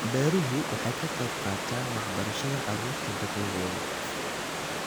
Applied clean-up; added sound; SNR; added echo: none; Stream / Liquid; 0 dB; none.